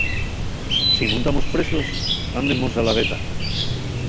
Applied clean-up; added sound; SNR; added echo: none; Chirp, tweet; -4 dB; none.